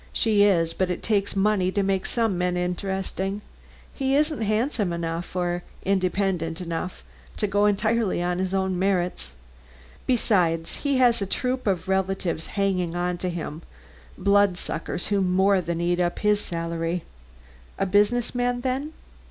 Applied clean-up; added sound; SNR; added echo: none; none; none; none.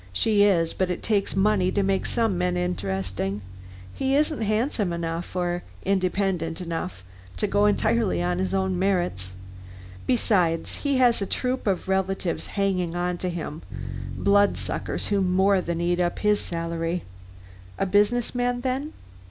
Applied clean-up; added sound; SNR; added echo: none; Bass guitar; 12 dB; none.